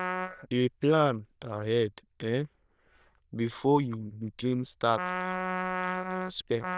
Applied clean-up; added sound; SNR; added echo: neural diffusion model UNIVERSE++.